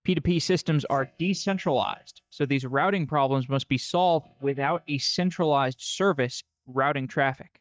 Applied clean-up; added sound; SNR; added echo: neural mask model DeepFilterNet 3.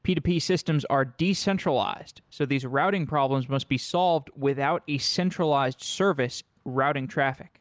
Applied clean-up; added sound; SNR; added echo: none; none; none; none.